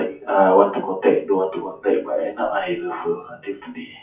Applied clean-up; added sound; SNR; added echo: classical method WPE with log-MMSE.